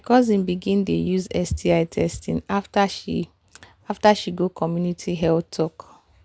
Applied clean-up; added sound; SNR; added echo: none; none; none; none.